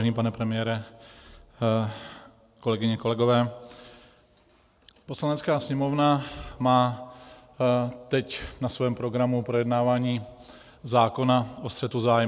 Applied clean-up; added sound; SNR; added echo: none; none; none; none.